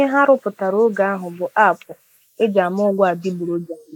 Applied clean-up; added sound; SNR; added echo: neural mask model Resemble Enhance denoiser.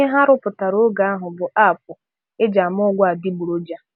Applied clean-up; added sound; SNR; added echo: none; none; none; none.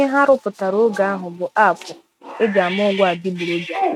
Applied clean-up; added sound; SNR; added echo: neural mask model RNNoise.